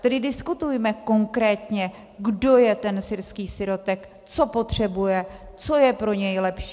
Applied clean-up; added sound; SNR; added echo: none; none; none; none.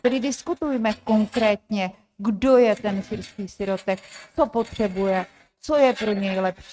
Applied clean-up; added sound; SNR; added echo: neural mask model RNNoise.